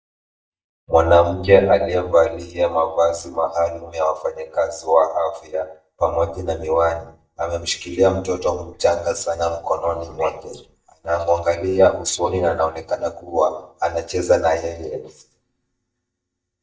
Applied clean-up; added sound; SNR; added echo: neural mask model DeepFilterNet 3.